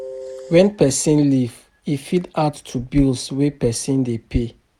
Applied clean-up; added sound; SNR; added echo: none; none; none; none.